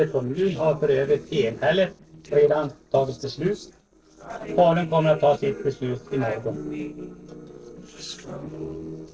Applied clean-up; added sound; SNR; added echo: neural separator model SepFormer DNS4.